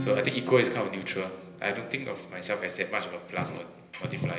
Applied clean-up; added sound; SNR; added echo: none; Acoustic guitar / Strum; 12 dB; reverberation time 1.4 s.